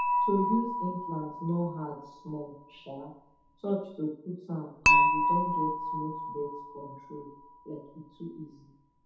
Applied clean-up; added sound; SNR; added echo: none; Dishes, pots, and pans / Chink, clink; -4 dB; reverberation time 0.8 s.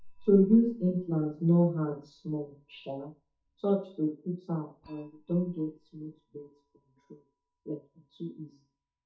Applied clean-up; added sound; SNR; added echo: neural mask model DeepFilterNet 3.